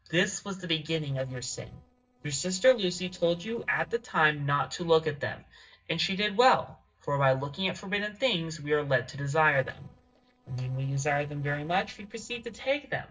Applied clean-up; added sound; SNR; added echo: neural separator model SepFormer DNS4.